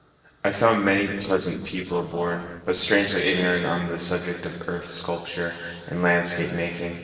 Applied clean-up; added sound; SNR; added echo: neural separator model SepFormer DNS4.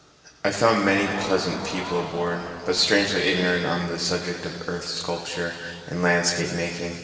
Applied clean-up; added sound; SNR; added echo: none; Crowd; 12 dB; reverberation time 2.4 s.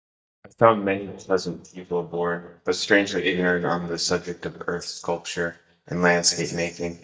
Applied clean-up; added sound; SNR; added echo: neural mask model DeepFilterNet 3.